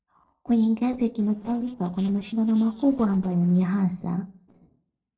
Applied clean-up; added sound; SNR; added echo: neural separator model SepFormer DNS4.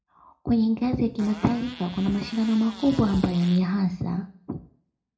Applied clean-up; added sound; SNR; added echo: none; Fart; 19 dB; reverberation time 0.4 s.